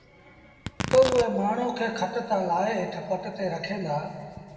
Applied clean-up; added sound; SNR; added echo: none; Tearing; 12 dB; reverberation time 2.2 s.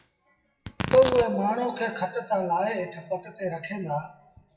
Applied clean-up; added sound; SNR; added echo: classical method WPE with log-MMSE.